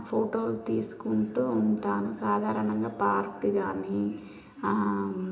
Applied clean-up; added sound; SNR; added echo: none; none; none; reverberation time 0.8 s.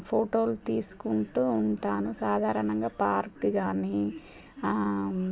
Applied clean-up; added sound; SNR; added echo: none; none; none; none.